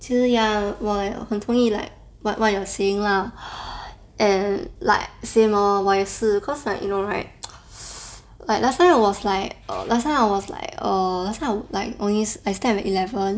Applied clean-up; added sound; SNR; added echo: none; none; none; none.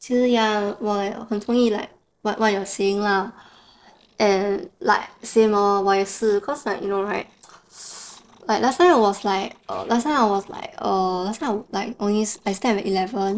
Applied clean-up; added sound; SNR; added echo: neural separator model SepFormer DNS4.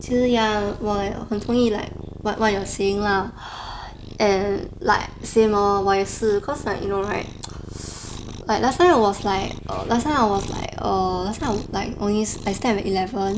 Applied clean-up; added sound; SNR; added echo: none; Cat; 12 dB; none.